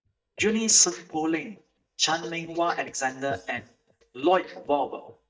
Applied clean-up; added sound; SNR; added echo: neural mask model DeepFilterNet 3.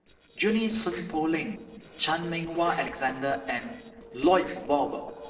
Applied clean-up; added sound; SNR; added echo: neural separator model SepFormer DNS4.